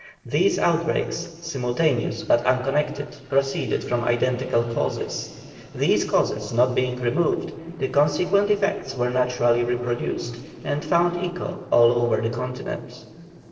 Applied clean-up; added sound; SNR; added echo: neural separator model SepFormer DNS4.